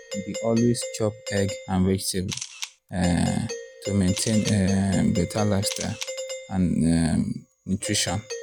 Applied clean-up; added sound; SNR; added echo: none; Doorbell + Camera; 11 dB; none.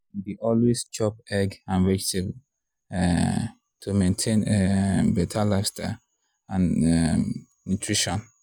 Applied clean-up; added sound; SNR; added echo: none; none; none; none.